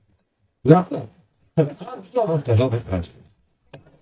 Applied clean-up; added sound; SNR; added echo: neural mask model DeepFilterNet 3.